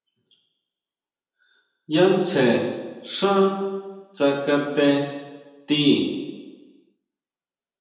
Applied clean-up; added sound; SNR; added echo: none; none; none; reverberation time 1.0 s.